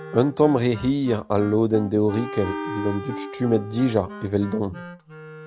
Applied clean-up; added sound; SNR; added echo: none; Wind instrument, woodwind instrument + Wind instrument, woodwind instrument; 12 dB; none.